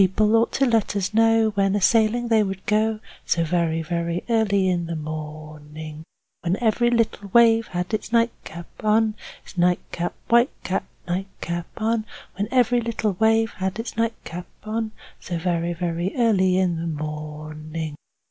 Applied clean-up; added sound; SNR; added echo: none; none; none; none.